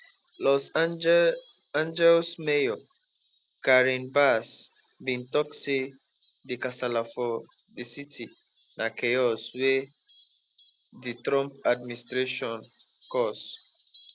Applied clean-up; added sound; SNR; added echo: none; Fowl; 18 dB; none.